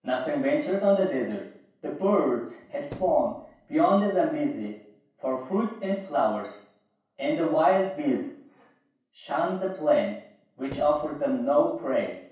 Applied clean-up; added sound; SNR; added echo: none; Thump, thud; 20 dB; reverberation time 0.7 s.